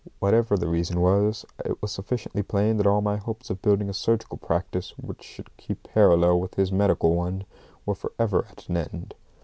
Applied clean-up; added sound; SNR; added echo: none; none; none; none.